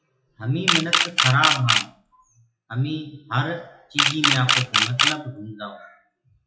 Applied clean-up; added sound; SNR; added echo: classical method WPE with log-MMSE.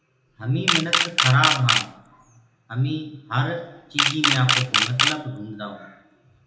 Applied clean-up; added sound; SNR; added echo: none; Camera; -3 dB; reverberation time 0.7 s.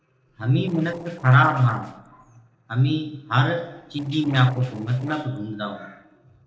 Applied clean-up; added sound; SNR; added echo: neural separator model SepFormer DNS4.